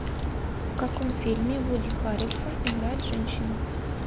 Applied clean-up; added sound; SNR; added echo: none; Crack; -3 dB; none.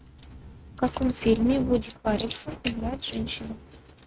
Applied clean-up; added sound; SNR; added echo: neural mask model RNNoise.